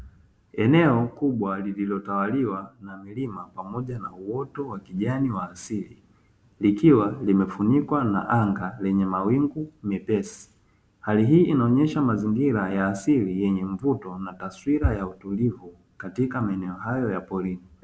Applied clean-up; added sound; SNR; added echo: none; none; none; none.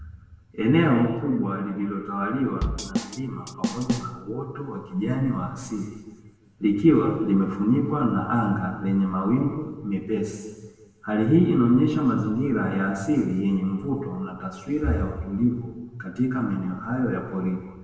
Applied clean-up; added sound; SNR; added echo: none; Drum / Drum kit; 7 dB; reverberation time 1.3 s.